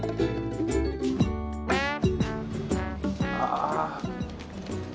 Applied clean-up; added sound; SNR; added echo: none; none; none; none.